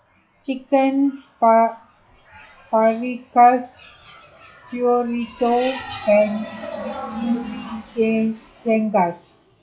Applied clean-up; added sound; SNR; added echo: classical method log-MMSE.